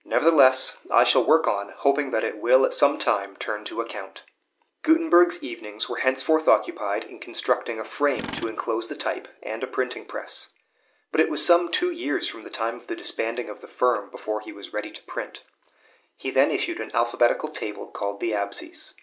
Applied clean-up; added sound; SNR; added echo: none; Tools; 18 dB; none.